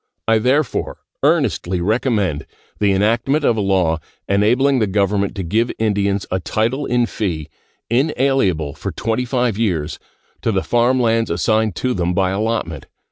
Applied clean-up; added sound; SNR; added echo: none; none; none; none.